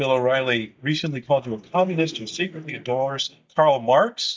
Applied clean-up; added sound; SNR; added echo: neural mask model DeepFilterNet 3.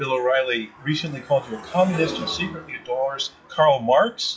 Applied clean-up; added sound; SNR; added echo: classical method WPE with log-MMSE.